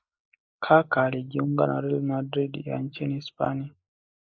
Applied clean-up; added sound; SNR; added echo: neural mask model Resemble Enhance denoiser.